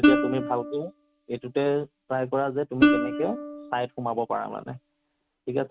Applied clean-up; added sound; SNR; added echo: neural mask model RNNoise.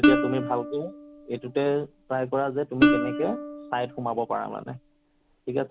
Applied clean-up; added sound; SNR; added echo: none; Plucked string instrument; -1 dB; none.